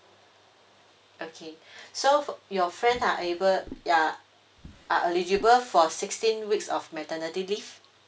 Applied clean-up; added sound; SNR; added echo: none; Drawer open or close; 19 dB; none.